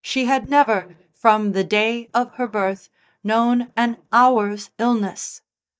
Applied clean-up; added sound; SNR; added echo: neural mask model DeepFilterNet 3.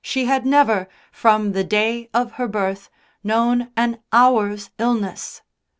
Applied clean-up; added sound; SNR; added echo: none; none; none; none.